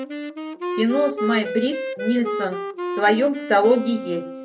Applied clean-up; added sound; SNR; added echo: none; Wind instrument, woodwind instrument; 7 dB; reverberation time 0.3 s.